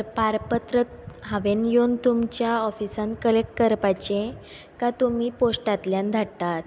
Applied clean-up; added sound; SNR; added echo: none; none; none; none.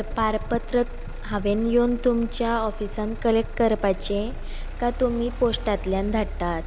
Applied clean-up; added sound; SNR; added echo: none; Motor vehicle (road); 7 dB; none.